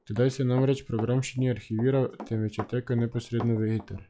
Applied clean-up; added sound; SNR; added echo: classical method log-MMSE.